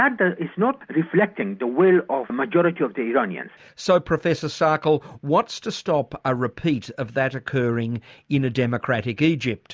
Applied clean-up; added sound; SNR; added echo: none; none; none; none.